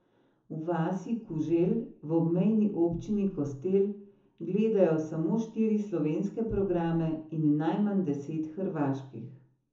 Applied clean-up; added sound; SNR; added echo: none; none; none; reverberation time 0.6 s.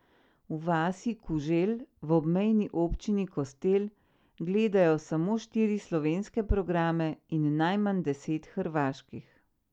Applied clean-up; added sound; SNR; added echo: none; none; none; none.